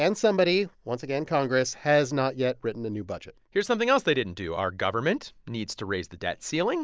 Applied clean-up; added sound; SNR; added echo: none; none; none; none.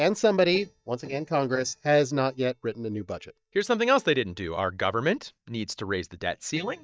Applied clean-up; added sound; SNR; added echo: neural mask model DeepFilterNet 3.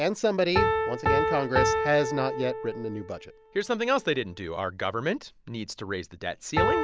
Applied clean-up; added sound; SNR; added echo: none; Piano; 1 dB; none.